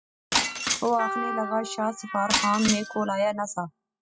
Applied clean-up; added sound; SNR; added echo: classical method spectral subtraction.